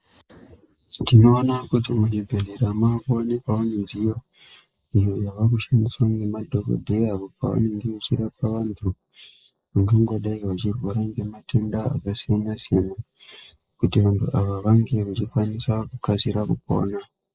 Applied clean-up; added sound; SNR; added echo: neural mask model Resemble Enhance denoiser.